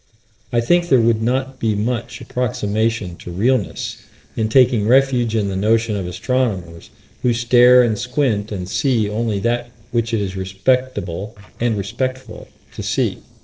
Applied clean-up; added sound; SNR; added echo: neural separator model SepFormer DNS4.